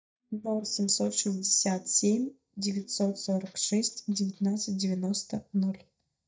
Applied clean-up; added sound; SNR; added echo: neural mask model DeepFilterNet 3.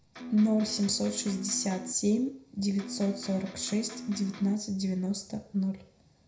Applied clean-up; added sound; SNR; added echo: none; Electric guitar; 13 dB; reverberation time 0.5 s.